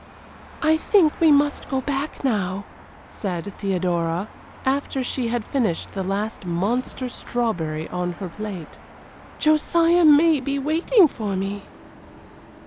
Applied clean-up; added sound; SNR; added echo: none; Car passing by / Traffic noise, roadway noise / Engine; 19 dB; none.